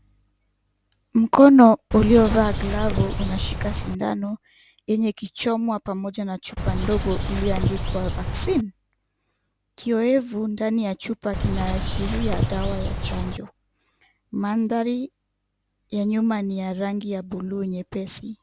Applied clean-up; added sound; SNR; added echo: none; Bird; 2 dB; none.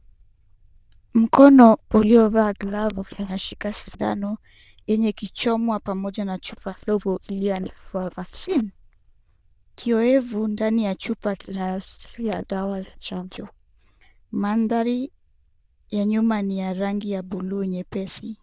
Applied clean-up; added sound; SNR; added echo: neural diffusion model UNIVERSE++.